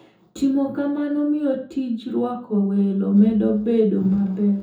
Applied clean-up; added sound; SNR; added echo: none; none; none; reverberation time 0.6 s.